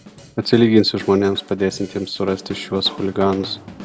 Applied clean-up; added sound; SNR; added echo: none; Drum / Drum kit; 19 dB; none.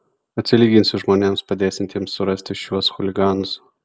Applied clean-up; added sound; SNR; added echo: none; none; none; none.